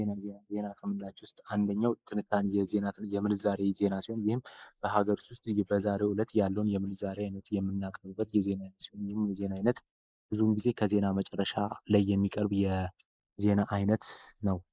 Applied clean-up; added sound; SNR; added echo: neural mask model Resemble Enhance denoiser.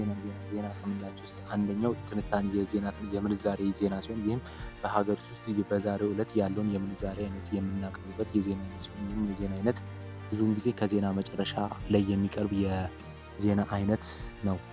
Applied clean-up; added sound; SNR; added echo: none; Musical instrument; 12 dB; none.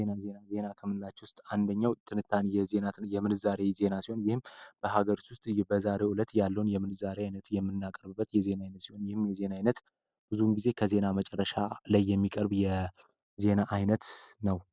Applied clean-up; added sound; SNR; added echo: none; none; none; none.